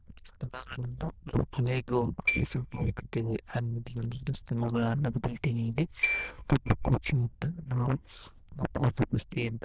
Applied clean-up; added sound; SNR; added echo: neural diffusion model UNIVERSE++.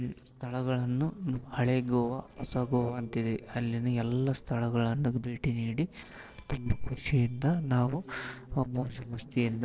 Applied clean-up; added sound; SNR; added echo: neural separator model SepFormer DNS4.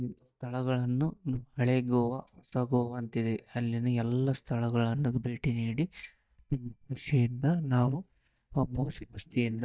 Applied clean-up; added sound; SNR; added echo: neural mask model DeepFilterNet 3.